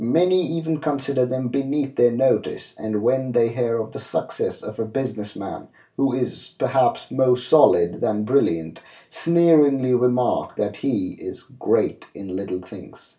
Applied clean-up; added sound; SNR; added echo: none; none; none; reverberation time 0.2 s.